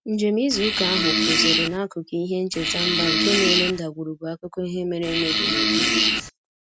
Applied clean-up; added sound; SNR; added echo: none; Fart; -4 dB; none.